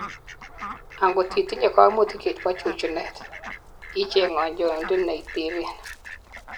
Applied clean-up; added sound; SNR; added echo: none; Fowl; 14 dB; none.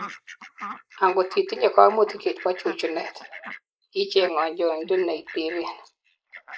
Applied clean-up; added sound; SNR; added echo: neural mask model Resemble Enhance denoiser.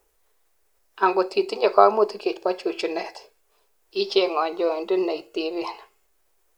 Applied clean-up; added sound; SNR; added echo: none; none; none; none.